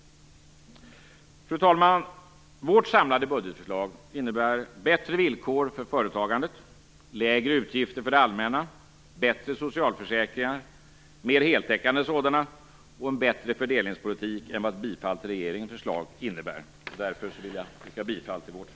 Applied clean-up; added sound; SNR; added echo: none; none; none; none.